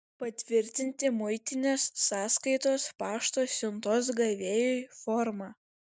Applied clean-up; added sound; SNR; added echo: none; none; none; none.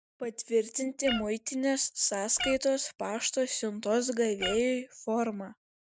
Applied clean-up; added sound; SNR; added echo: none; Meow; 9 dB; none.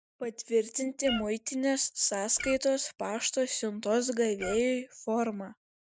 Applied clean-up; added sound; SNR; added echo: neural mask model Resemble Enhance denoiser.